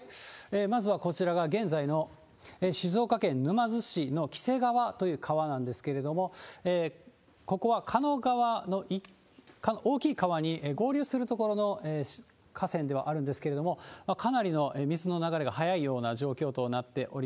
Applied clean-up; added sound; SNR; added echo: none; none; none; none.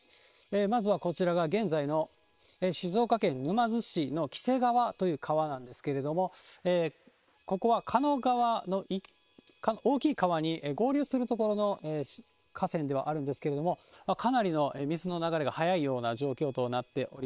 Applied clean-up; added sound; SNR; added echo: neural separator model SepFormer WHAM!.